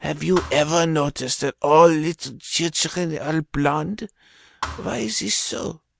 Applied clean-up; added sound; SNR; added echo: none; Thump, thud; 14 dB; none.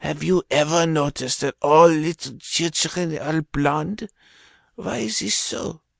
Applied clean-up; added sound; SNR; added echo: none; none; none; none.